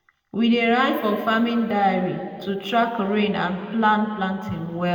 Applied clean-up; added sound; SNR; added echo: none; none; none; reverberation time 2.2 s.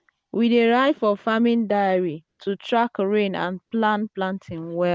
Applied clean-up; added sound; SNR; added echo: none; none; none; none.